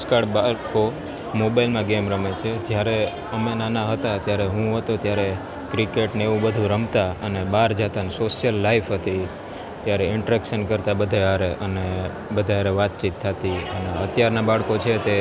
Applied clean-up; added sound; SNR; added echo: none; none; none; none.